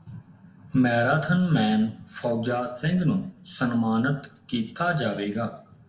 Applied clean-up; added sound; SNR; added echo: none; none; none; reverberation time 0.5 s.